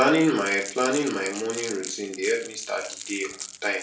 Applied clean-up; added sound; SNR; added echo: none; Crackle; 12 dB; reverberation time 0.4 s.